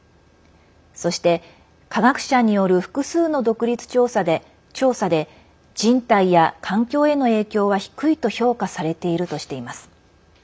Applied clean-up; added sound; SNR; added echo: none; none; none; none.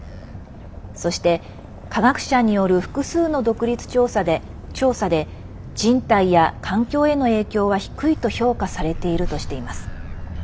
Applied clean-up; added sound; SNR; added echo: none; Motor vehicle (road); 11 dB; none.